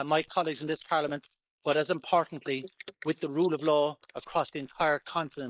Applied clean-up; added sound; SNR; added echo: neural mask model Resemble Enhance denoiser.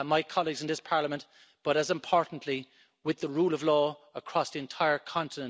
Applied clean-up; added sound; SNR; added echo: none; none; none; none.